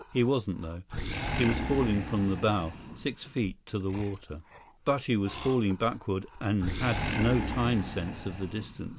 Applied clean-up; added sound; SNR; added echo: none; Animal; 7 dB; none.